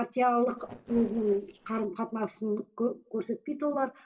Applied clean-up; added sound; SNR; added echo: neural separator model SepFormer DNS4.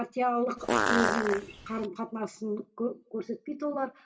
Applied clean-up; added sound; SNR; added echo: none; Fart; -2 dB; reverberation time 0.2 s.